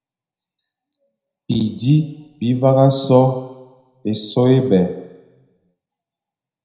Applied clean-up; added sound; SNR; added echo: none; none; none; reverberation time 0.8 s.